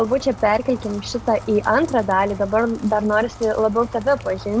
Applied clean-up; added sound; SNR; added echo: none; Rain; 16 dB; none.